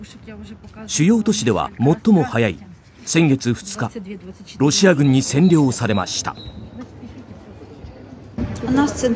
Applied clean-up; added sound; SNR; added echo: none; none; none; none.